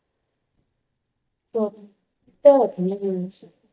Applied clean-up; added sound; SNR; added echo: neural mask model DeepFilterNet 3.